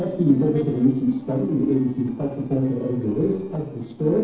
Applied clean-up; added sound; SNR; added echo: neural separator model SepFormer DNS4.